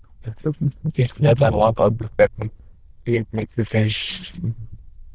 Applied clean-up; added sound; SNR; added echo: neural diffusion model UNIVERSE++.